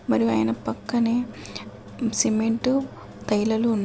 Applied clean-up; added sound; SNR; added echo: none; none; none; none.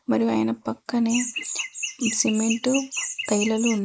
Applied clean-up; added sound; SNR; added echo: neural mask model Resemble Enhance denoiser.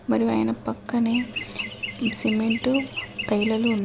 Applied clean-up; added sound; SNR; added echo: none; Chirp, tweet; 6 dB; none.